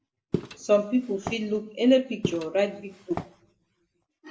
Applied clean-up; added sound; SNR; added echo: none; Walk, footsteps; 10 dB; reverberation time 0.7 s.